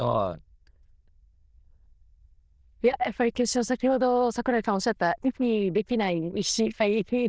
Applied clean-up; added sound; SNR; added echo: neural diffusion model UNIVERSE++.